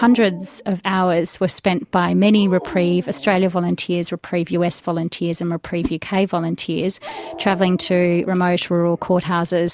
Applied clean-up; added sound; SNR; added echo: none; Whoosh, swoosh, swish + Dog; 19 dB; none.